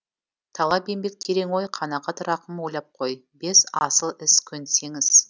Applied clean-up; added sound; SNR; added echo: none; none; none; none.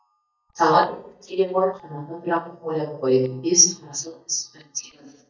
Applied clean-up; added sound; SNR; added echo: neural mask model DeepFilterNet 3.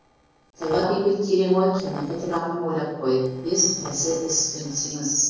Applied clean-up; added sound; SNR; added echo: neural separator model SepFormer DNS4.